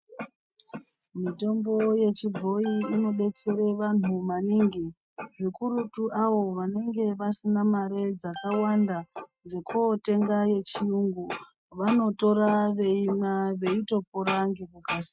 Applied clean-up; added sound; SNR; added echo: neural mask model RNNoise.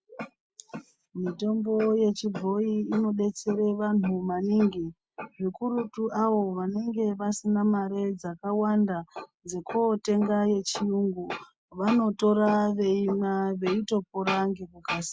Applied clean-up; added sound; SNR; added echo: none; none; none; none.